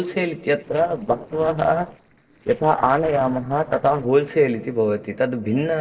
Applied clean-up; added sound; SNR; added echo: neural separator model SepFormer DNS4.